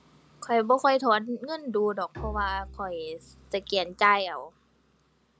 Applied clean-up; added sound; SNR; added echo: none; Bowed string instrument; 18 dB; none.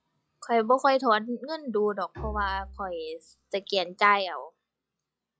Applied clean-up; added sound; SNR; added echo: classical method log-MMSE.